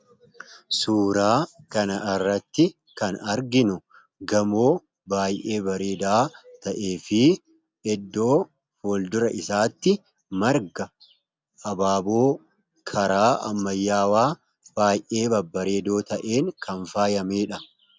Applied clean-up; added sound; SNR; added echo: none; none; none; none.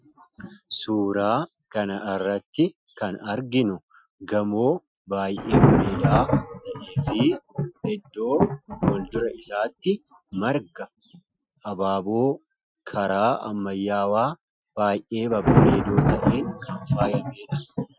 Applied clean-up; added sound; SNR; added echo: classical method Wiener filter.